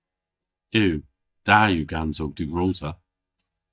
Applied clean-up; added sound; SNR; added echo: neural mask model DeepFilterNet 3.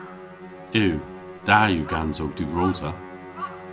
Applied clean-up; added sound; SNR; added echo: none; Musical instrument + Crow; 11 dB; none.